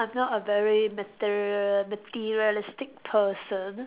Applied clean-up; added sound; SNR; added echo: none; none; none; none.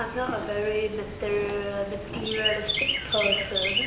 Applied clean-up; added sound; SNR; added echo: none; Chirp, tweet; 1 dB; reverberation time 0.9 s.